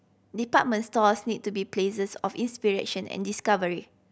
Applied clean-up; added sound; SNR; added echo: none; none; none; none.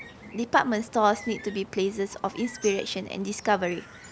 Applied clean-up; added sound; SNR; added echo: none; Bird + Tambourine; 17 dB; none.